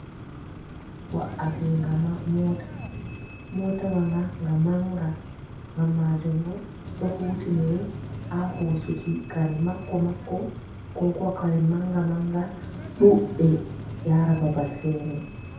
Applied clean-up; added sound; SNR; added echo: none; Screech; 11 dB; reverberation time 0.6 s.